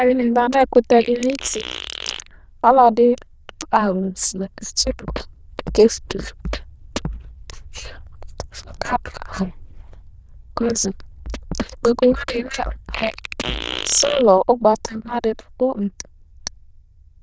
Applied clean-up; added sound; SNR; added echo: neural diffusion model UNIVERSE++.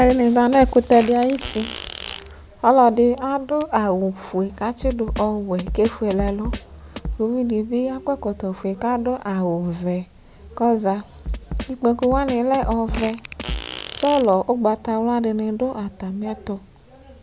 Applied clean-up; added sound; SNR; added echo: none; Drum kit + Fart; 12 dB; none.